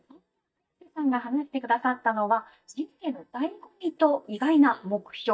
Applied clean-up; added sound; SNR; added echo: neural mask model DeepFilterNet 3.